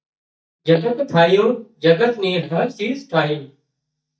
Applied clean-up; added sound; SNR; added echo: neural mask model DeepFilterNet 3.